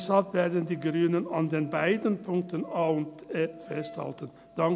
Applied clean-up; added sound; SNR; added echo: none; Wind instrument, woodwind instrument; 20 dB; none.